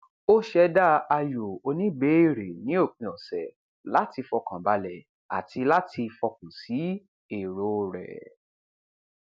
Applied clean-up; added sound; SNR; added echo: none; none; none; none.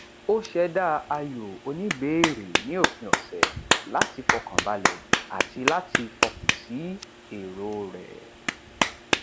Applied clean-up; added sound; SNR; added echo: none; Clapping; -2 dB; none.